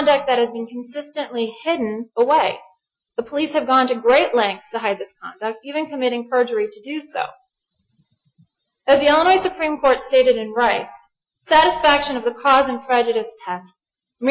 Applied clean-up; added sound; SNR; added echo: classical method Wiener filter.